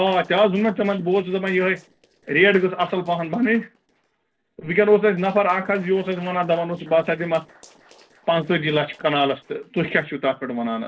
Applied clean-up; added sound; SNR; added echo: neural separator model SepFormer DNS4.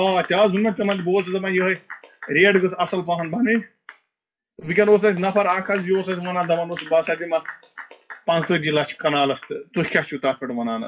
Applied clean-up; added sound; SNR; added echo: classical method WPE with log-MMSE.